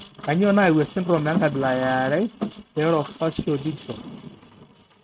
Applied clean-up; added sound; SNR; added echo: neural mask model RNNoise.